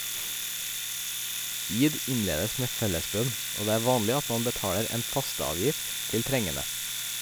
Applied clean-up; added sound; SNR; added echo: none; Domestic sounds, home sounds; 2 dB; none.